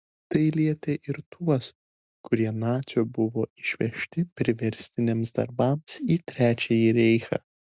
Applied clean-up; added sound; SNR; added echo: none; none; none; none.